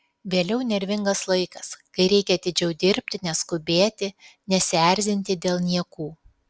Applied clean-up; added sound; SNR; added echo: none; none; none; none.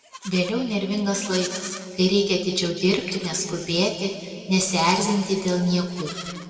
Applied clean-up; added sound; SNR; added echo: none; Livestock, farm animals, working animals; 17 dB; reverberation time 2.2 s.